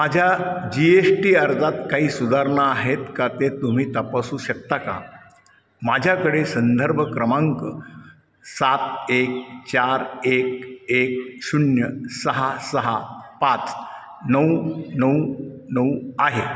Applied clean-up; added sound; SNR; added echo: none; none; none; none.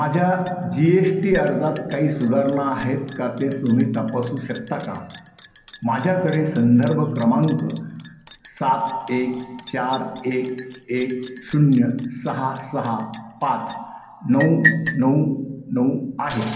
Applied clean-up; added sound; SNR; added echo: none; Liquid; 12 dB; reverberation time 0.6 s.